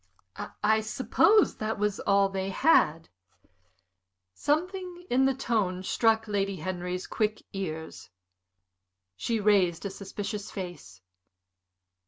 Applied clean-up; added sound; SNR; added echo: none; none; none; none.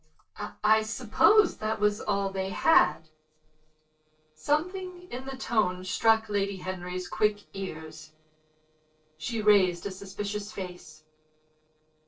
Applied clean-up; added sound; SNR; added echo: neural separator model SepFormer DNS4.